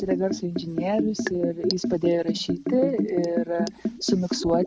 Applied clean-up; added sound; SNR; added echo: none; Liquid; 3 dB; none.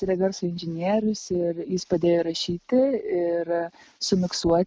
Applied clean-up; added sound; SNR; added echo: none; none; none; none.